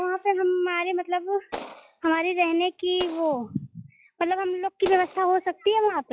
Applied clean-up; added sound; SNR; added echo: classical method log-MMSE.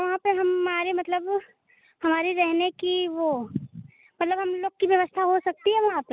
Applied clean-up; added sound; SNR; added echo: none; none; none; none.